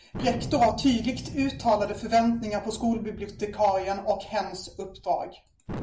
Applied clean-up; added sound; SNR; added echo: none; Thunder; 13 dB; none.